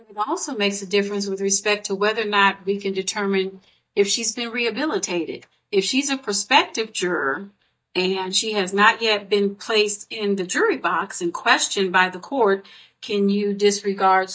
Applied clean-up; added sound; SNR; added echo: neural mask model DeepFilterNet 3.